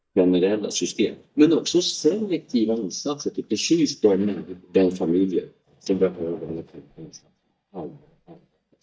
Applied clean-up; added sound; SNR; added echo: neural mask model DeepFilterNet 3.